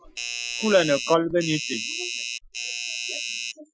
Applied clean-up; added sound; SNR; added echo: classical method Wiener filter.